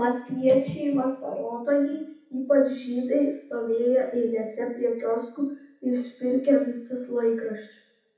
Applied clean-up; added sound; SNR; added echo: none; none; none; reverberation time 0.7 s.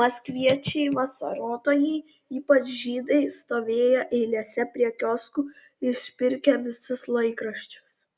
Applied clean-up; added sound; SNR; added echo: none; none; none; none.